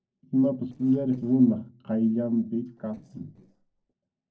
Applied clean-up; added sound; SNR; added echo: neural separator model SepFormer DNS4.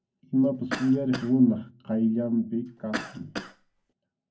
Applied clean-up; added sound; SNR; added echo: none; Cough; 11 dB; reverberation time 0.3 s.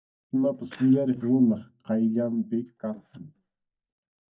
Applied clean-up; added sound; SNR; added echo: neural mask model DeepFilterNet 3.